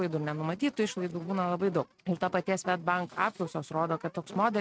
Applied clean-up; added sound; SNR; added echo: neural mask model RNNoise.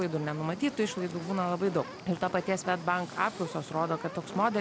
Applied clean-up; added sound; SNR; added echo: none; Fire; 13 dB; none.